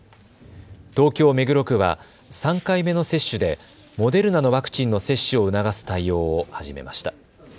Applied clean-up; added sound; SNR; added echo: none; none; none; none.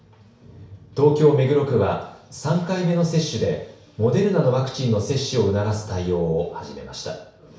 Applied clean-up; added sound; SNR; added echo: none; none; none; reverberation time 0.6 s.